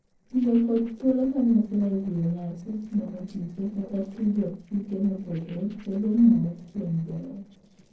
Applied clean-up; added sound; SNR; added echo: neural separator model SepFormer DNS4.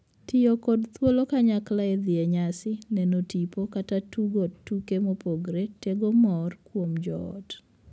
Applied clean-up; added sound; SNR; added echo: none; none; none; none.